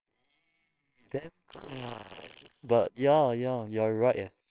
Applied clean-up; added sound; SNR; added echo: neural separator model SepFormer WHAMR!.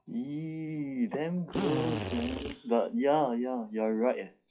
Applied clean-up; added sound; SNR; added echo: classical method WPE with log-MMSE.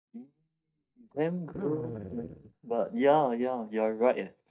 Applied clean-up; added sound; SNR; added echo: neural mask model DeepFilterNet 3.